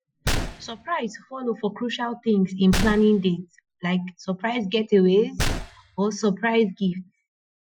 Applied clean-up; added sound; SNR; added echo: classical method Wiener filter.